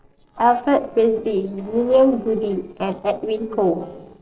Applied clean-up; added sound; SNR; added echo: neural separator model SepFormer DNS4.